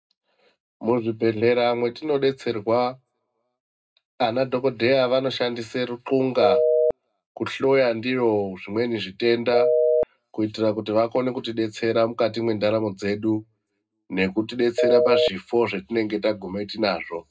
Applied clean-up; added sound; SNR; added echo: none; Telephone; -3 dB; reverberation time 0.2 s.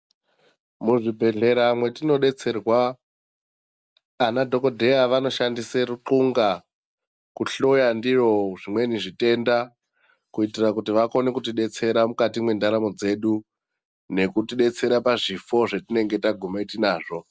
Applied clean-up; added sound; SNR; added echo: none; none; none; none.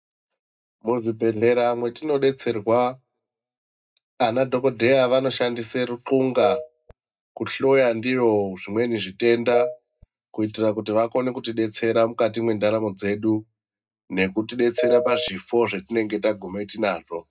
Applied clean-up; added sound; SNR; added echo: neural mask model DeepFilterNet 3.